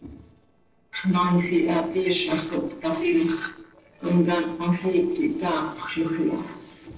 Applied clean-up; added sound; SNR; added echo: neural separator model SepFormer DNS4.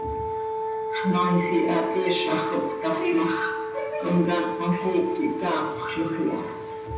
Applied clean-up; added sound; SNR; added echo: none; Wind instrument, woodwind instrument; 5 dB; reverberation time 0.8 s.